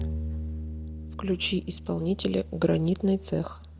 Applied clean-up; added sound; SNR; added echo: none; Bowed string instrument; 8 dB; none.